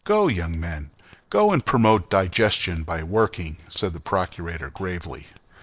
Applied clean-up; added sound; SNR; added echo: neural separator model SepFormer DNS4.